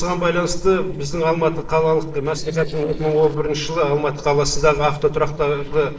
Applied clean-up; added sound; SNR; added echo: neural separator model SepFormer DNS4.